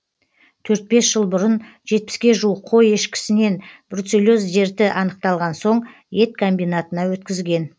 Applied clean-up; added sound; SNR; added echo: none; none; none; none.